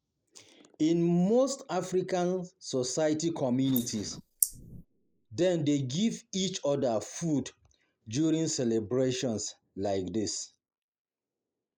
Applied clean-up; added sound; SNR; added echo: neural mask model Resemble Enhance denoiser.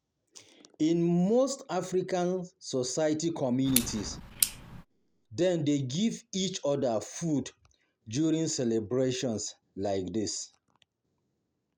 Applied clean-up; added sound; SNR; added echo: none; Clock; 5 dB; none.